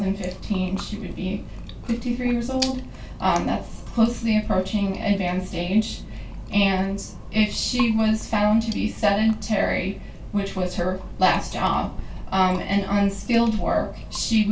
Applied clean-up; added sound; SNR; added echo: none; Chewing, mastication; 11 dB; reverberation time 0.2 s.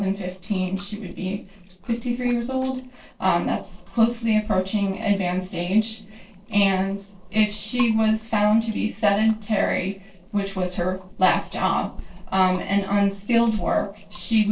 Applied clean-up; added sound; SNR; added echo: neural separator model SepFormer DNS4.